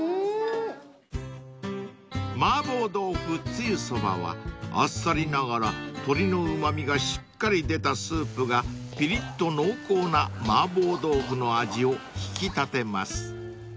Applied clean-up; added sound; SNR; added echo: none; Mechanisms; 18 dB; none.